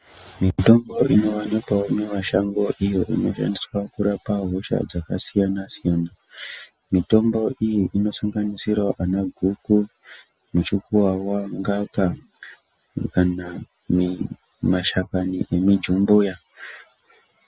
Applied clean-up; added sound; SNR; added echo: none; none; none; none.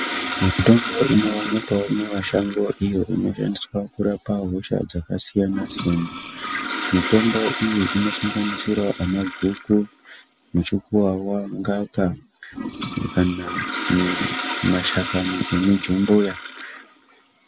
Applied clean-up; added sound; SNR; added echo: none; Toilet flush; 9 dB; none.